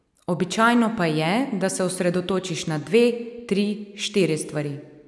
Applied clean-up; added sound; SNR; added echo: none; none; none; none.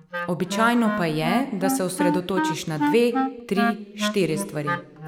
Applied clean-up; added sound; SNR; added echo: none; Wind instrument, woodwind instrument; 3 dB; none.